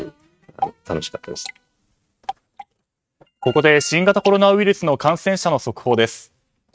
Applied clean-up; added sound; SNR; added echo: neural mask model RNNoise.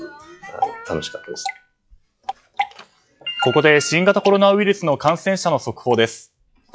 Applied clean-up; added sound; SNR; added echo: classical method log-MMSE.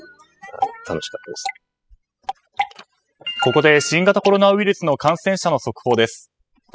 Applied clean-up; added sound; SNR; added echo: classical method spectral subtraction.